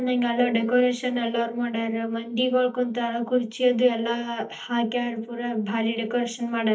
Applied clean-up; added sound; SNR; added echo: neural mask model DeepFilterNet 3.